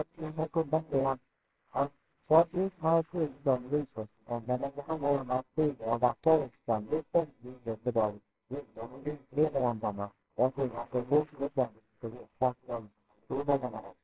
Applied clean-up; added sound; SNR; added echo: neural separator model SepFormer WHAMR!.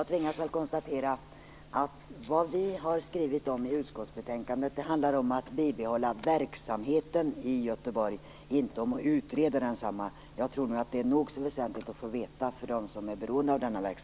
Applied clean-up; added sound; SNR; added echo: none; none; none; none.